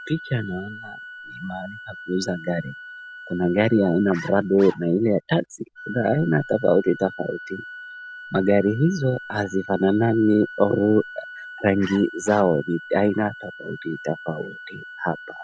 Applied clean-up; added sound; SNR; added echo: none; Organ + Bark; 16 dB; none.